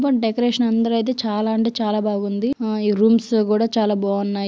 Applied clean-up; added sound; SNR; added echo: none; none; none; none.